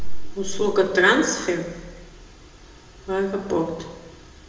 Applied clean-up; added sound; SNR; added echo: none; none; none; reverberation time 1.1 s.